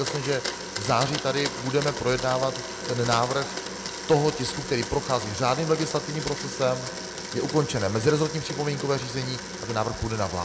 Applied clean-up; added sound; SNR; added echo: none; Domestic sounds, home sounds; 7 dB; none.